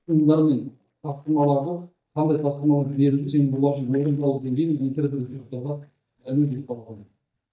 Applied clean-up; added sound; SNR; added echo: neural mask model DeepFilterNet 3.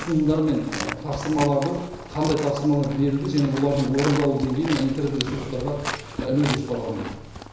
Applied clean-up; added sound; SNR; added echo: none; Livestock, farm animals, working animals; 10 dB; reverberation time 1.0 s.